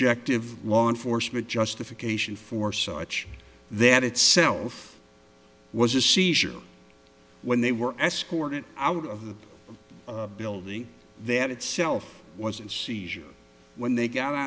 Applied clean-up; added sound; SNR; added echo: none; none; none; none.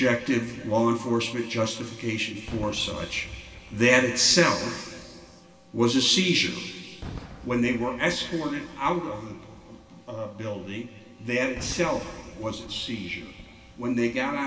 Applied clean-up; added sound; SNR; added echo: none; Fireworks; 19 dB; reverberation time 2.2 s.